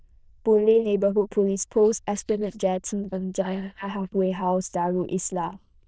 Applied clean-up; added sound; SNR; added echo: neural diffusion model UNIVERSE++.